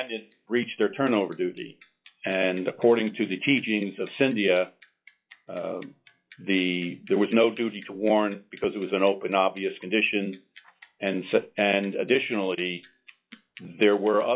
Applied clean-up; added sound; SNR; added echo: classical method log-MMSE.